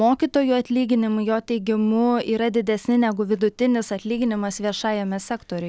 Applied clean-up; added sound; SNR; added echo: none; none; none; none.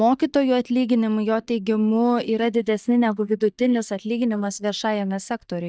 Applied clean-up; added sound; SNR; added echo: neural mask model DeepFilterNet 3.